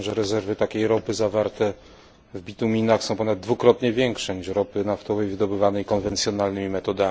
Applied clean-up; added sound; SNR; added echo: none; none; none; none.